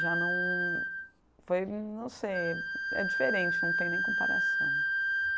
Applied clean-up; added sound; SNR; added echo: none; Wind instrument, woodwind instrument; -5 dB; none.